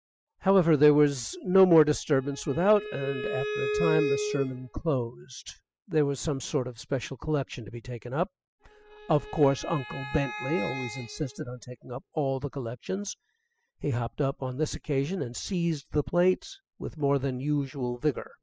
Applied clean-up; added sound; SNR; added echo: classical method spectral subtraction.